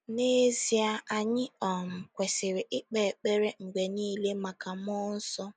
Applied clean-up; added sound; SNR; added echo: none; none; none; none.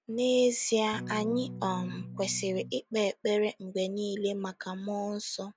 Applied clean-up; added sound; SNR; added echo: none; Electric guitar / Strum; 10 dB; none.